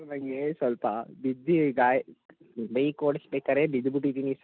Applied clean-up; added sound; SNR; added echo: none; none; none; none.